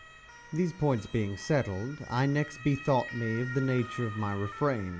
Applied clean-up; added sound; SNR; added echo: none; Motor vehicle (road) / Siren; 14 dB; none.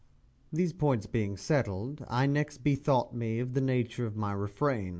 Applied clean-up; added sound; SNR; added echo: none; none; none; none.